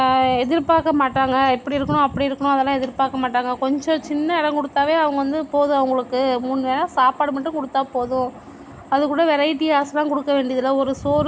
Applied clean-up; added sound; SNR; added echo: none; none; none; none.